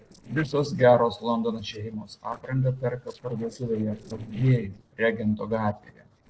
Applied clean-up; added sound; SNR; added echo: neural separator model SepFormer DNS4.